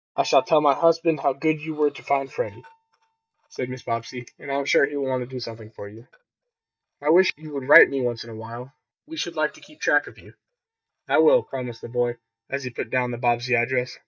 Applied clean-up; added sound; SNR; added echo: neural mask model DeepFilterNet 3.